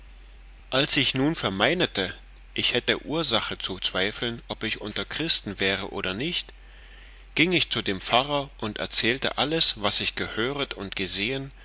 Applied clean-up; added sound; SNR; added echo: none; none; none; none.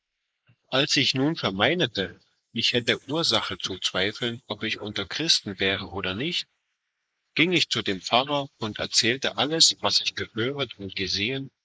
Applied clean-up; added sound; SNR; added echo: neural mask model Resemble Enhance denoiser.